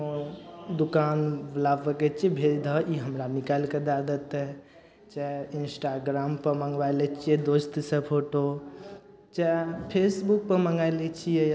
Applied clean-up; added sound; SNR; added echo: none; none; none; none.